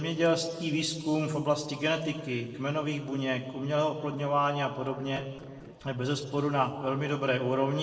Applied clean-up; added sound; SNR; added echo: neural separator model SepFormer DNS4.